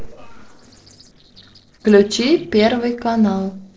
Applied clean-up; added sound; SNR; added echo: neural separator model SepFormer DNS4.